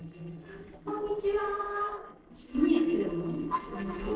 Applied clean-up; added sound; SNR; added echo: neural separator model SepFormer DNS4.